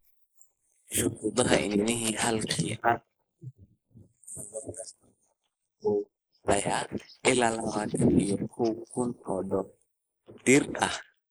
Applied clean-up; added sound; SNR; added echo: neural mask model Resemble Enhance denoiser.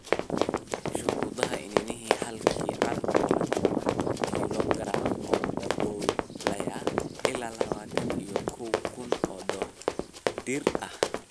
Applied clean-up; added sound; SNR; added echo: none; Run; -2 dB; none.